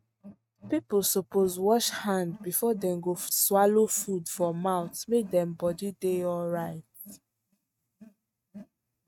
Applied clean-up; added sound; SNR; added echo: neural mask model RNNoise.